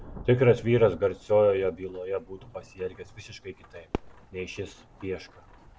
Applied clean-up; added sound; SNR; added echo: none; Rain / Thunderstorm + Fireworks; 17 dB; none.